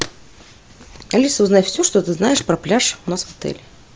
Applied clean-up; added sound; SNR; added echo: none; Fire; 19 dB; none.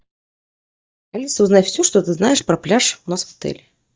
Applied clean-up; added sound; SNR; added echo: neural mask model DeepFilterNet 3.